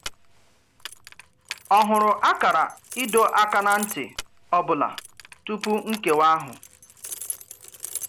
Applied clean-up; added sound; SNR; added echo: none; Keys jangling; 14 dB; none.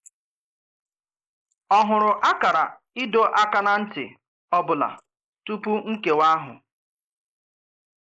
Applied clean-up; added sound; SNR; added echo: neural mask model Resemble Enhance denoiser.